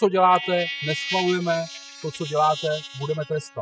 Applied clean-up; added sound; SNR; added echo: classical method spectral subtraction.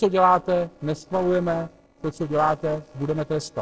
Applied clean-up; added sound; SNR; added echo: neural separator model SepFormer DNS4.